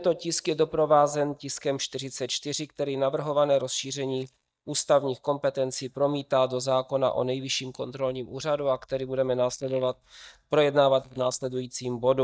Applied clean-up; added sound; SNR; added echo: neural mask model DeepFilterNet 3.